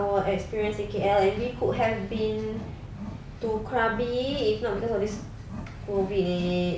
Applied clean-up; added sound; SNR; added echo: none; Wild animals; 13 dB; none.